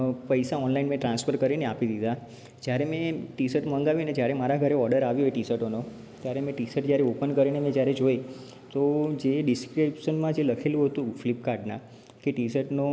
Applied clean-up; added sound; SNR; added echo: none; none; none; none.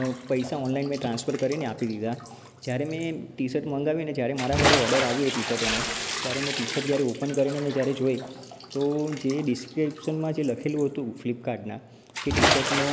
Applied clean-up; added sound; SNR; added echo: none; Bathtub (filling or washing) / Splash, splatter; 4 dB; none.